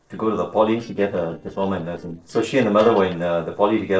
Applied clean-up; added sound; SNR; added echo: neural separator model SepFormer DNS4.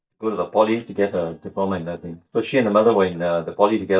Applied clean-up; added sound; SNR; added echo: neural mask model DeepFilterNet 3.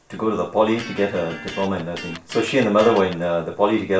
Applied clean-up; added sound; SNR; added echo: none; Electric guitar; 15 dB; reverberation time 0.3 s.